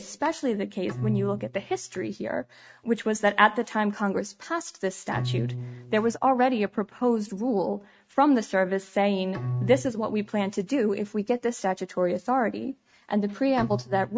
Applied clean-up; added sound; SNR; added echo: neural mask model RNNoise.